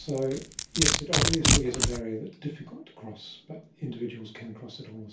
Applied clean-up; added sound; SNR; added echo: none; Domestic sounds, home sounds; -4 dB; reverberation time 0.3 s.